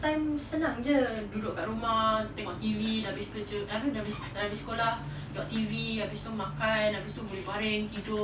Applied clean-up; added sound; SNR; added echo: none; none; none; none.